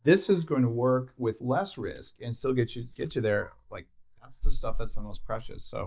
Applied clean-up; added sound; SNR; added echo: neural mask model DeepFilterNet 3.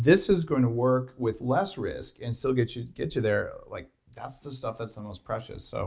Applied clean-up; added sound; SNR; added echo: none; none; none; none.